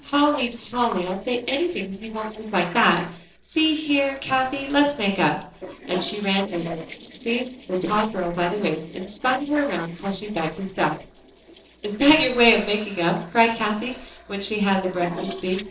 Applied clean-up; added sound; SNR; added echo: neural separator model SepFormer DNS4.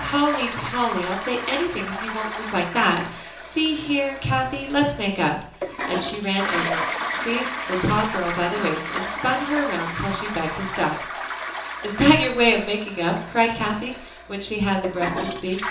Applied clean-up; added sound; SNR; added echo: none; Toilet flush; 6 dB; reverberation time 0.6 s.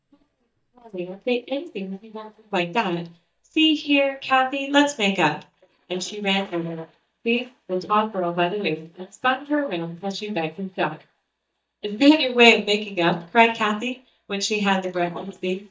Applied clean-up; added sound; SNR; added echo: neural mask model DeepFilterNet 3.